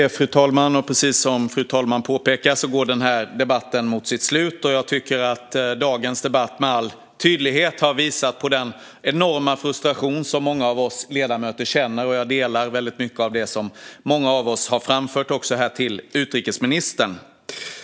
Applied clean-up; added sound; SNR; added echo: none; none; none; none.